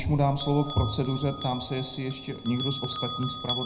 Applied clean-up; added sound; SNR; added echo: none; Bell; 5 dB; reverberation time 0.3 s.